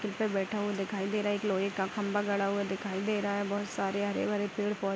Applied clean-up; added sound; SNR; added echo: none; none; none; none.